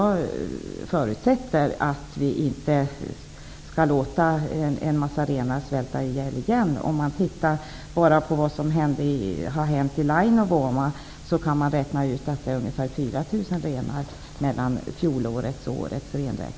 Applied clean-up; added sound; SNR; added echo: none; none; none; none.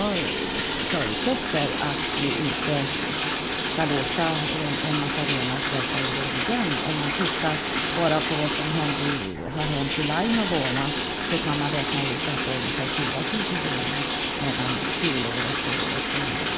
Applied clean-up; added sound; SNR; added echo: none; Bathtub (filling or washing); -4 dB; none.